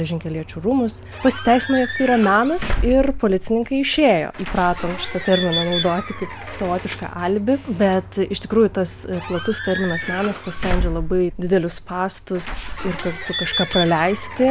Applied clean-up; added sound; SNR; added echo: none; Squeak / Slam / Alarm / Wood + Mechanisms; 7 dB; none.